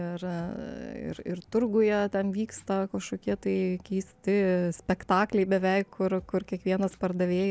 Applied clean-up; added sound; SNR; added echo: none; none; none; none.